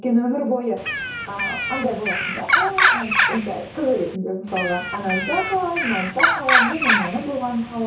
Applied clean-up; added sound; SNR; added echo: none; Bird; -2 dB; reverberation time 0.7 s.